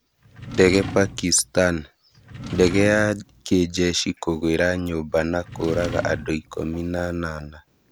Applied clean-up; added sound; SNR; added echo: none; Drawer open or close; 11 dB; none.